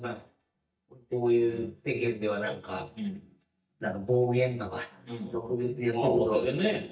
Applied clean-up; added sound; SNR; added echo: neural mask model DeepFilterNet 3.